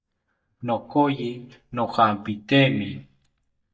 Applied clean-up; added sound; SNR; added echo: neural mask model DeepFilterNet 3.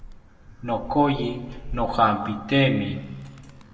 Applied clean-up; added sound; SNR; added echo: none; Animal; 14 dB; reverberation time 1.5 s.